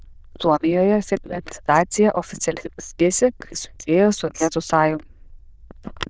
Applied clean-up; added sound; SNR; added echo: neural diffusion model UNIVERSE++.